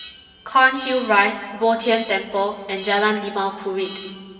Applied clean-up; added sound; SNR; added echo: none; Alarm; 19 dB; reverberation time 2.7 s.